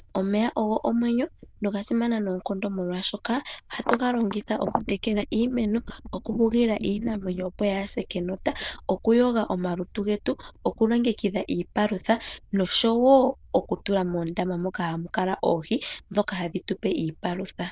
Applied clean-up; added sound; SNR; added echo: neural diffusion model UNIVERSE++.